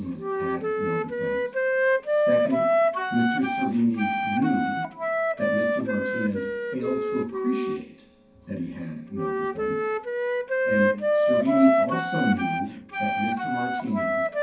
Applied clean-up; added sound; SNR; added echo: none; Wind instrument, woodwind instrument; -3 dB; reverberation time 0.6 s.